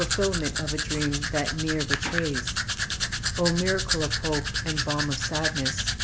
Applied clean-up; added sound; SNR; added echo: none; Domestic sounds, home sounds; -1 dB; none.